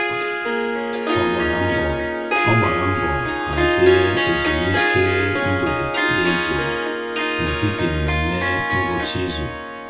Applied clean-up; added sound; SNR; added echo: none; Harp; -3 dB; reverberation time 0.2 s.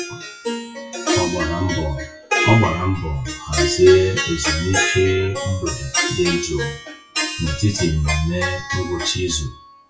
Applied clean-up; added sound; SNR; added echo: classical method WPE with log-MMSE.